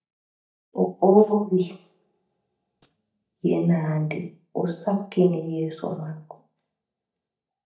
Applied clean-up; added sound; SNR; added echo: neural mask model DeepFilterNet 3.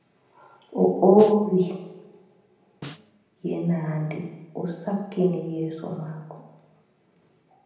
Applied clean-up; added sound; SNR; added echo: none; Snare drum; 19 dB; reverberation time 0.9 s.